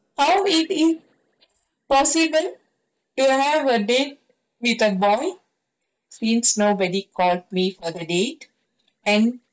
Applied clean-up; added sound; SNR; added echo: neural mask model DeepFilterNet 3.